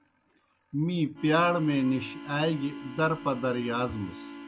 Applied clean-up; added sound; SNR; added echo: none; Organ; 13 dB; none.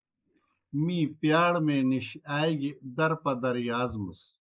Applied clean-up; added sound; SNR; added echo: neural mask model Resemble Enhance denoiser.